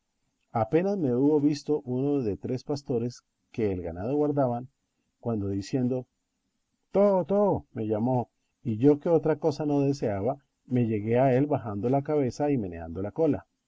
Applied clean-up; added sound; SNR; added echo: none; none; none; none.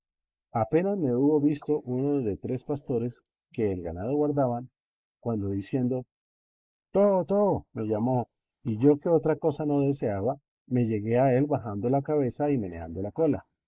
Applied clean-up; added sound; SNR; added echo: neural mask model Resemble Enhance denoiser.